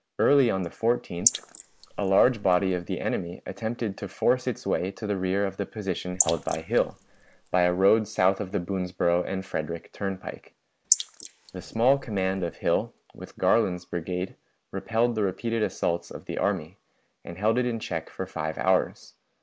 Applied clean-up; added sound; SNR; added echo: neural mask model Resemble Enhance denoiser.